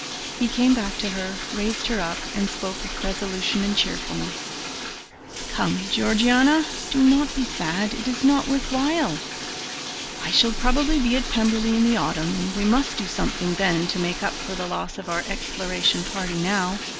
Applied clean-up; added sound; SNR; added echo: none; Bathtub (filling or washing); 8 dB; none.